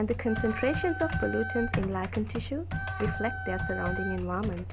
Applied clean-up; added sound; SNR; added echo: none; Wind instrument, woodwind instrument + Computer keyboard; 2 dB; none.